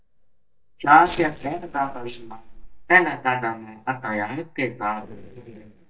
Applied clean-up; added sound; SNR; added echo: neural mask model DeepFilterNet 3.